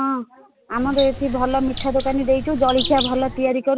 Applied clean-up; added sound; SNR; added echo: none; Bird; 9 dB; none.